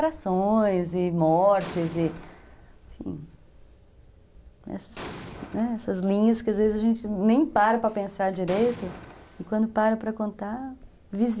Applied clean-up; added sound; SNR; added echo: none; Explosion; 18 dB; none.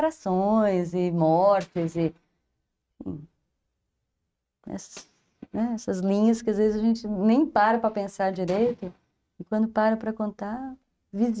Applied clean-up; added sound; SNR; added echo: neural mask model RNNoise.